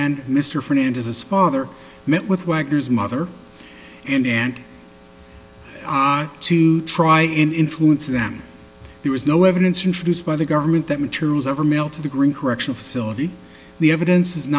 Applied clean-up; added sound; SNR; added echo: none; none; none; none.